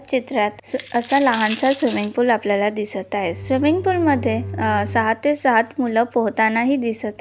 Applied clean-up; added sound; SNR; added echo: none; Bowed string instrument + Coin (dropping); 12 dB; none.